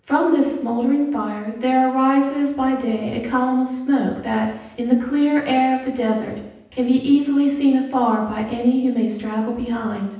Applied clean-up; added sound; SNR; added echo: none; none; none; reverberation time 0.9 s.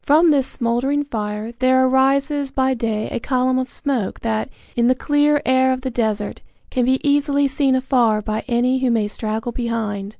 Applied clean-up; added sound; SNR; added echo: none; none; none; none.